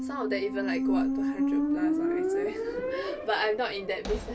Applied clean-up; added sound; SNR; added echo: none; Squeak; -4 dB; none.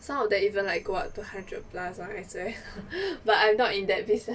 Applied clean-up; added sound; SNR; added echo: none; none; none; none.